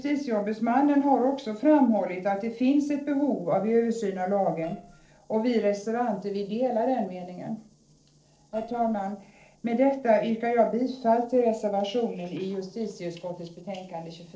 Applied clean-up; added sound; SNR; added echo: neural separator model SepFormer DNS4.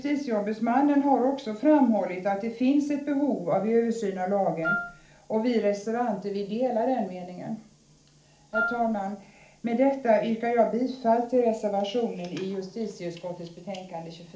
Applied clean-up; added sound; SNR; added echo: none; Wind instrument, woodwind instrument; 5 dB; reverberation time 0.4 s.